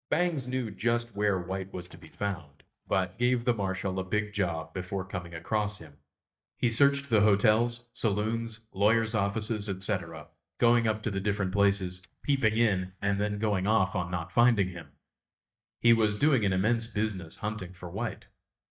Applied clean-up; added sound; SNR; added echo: neural mask model DeepFilterNet 3.